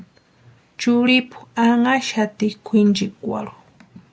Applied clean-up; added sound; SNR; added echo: none; none; none; none.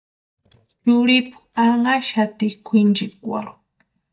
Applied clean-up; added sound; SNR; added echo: neural mask model DeepFilterNet 3.